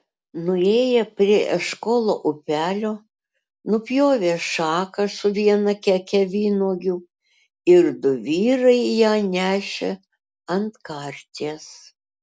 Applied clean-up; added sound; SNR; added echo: none; none; none; none.